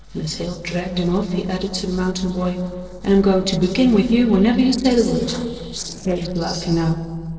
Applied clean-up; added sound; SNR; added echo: neural separator model SepFormer DNS4.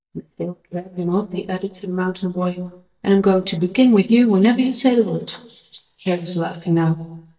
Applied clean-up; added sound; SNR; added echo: neural mask model DeepFilterNet 3.